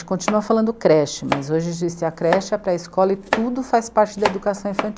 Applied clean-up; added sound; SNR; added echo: none; Domestic sounds, home sounds; 9 dB; none.